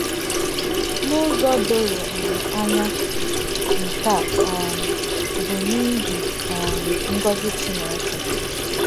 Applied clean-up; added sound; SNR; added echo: none; Sink (filling or washing) / Water tap, faucet; -3 dB; none.